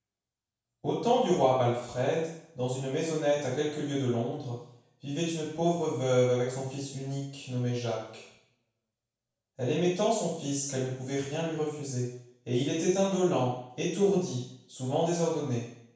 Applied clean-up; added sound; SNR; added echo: none; none; none; reverberation time 0.7 s.